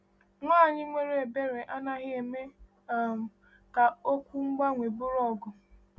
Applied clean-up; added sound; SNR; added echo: none; none; none; none.